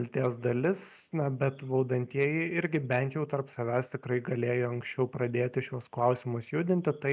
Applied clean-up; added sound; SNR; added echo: none; none; none; none.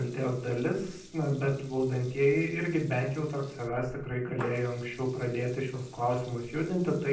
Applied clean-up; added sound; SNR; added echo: none; Water tap, faucet / Liquid; 19 dB; reverberation time 0.6 s.